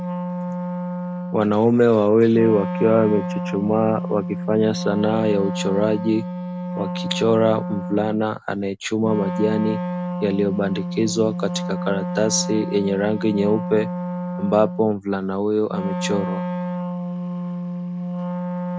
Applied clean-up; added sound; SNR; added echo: none; Wind instrument, woodwind instrument; 6 dB; none.